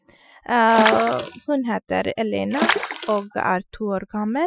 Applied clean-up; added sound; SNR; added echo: classical method Wiener filter.